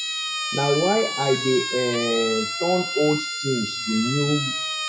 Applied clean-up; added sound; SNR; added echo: classical method WPE with log-MMSE.